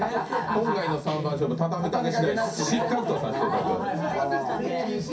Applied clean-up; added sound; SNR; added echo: none; Guitar; 14 dB; reverberation time 0.3 s.